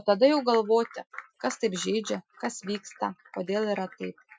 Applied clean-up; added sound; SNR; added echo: classical method Wiener filter.